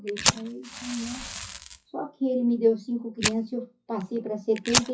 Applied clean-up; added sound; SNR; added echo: classical method WPE with log-MMSE.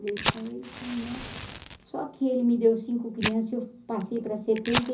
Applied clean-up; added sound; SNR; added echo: none; Fire; 4 dB; reverberation time 0.5 s.